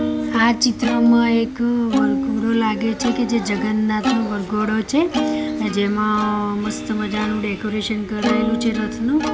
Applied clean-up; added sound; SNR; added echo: none; Plucked string instrument; 5 dB; none.